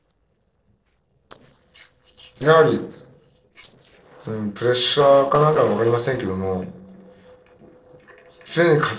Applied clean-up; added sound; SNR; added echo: neural separator model SepFormer DNS4.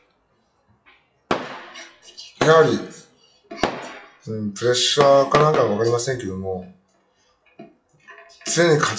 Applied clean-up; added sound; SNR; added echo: classical method WPE with log-MMSE.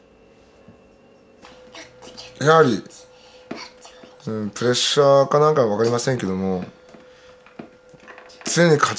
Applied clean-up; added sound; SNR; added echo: none; none; none; none.